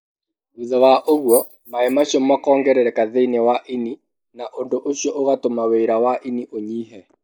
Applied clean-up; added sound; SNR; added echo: neural mask model Resemble Enhance denoiser.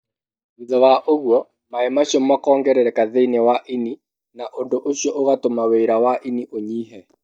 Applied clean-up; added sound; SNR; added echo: neural mask model DeepFilterNet 3.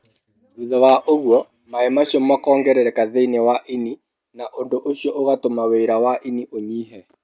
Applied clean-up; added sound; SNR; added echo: neural mask model RNNoise.